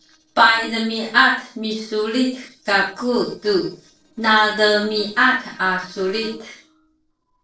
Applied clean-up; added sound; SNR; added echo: neural separator model SepFormer DNS4.